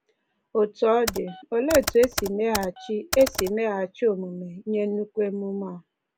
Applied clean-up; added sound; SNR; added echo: none; Computer keyboard; 9 dB; none.